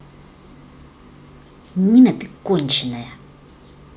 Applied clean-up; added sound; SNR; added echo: none; none; none; none.